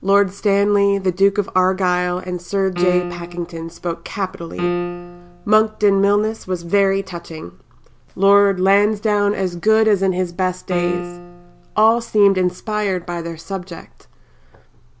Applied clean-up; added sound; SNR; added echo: none; Piano; 6 dB; none.